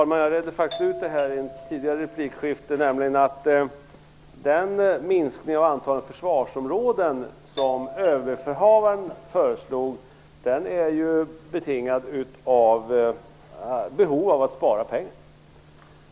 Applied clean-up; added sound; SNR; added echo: none; Doorbell; 15 dB; none.